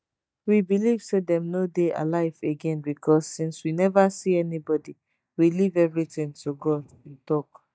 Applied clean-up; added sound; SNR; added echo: neural mask model DeepFilterNet 3.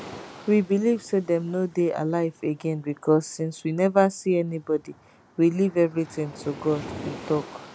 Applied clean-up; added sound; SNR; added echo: none; Waves, surf; 18 dB; none.